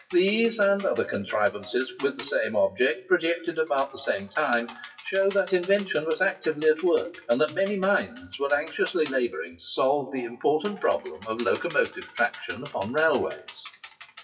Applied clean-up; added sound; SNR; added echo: classical method WPE with log-MMSE.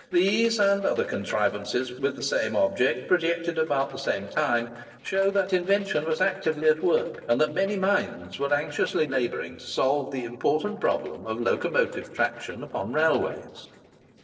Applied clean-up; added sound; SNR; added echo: neural separator model SepFormer DNS4.